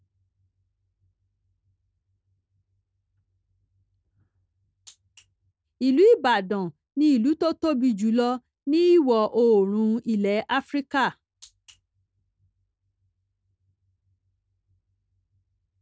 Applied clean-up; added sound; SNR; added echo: none; none; none; none.